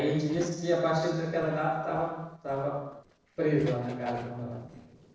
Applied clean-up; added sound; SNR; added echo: neural separator model SepFormer DNS4.